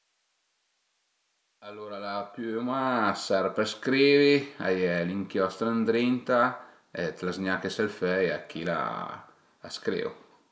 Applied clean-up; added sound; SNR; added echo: none; none; none; none.